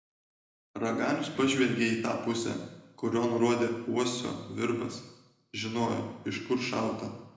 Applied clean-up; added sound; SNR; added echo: neural separator model SepFormer DNS4.